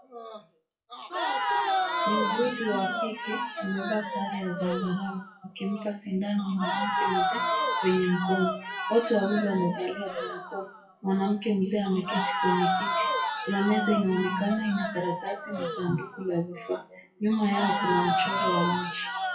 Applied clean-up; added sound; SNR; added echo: classical method WPE with log-MMSE.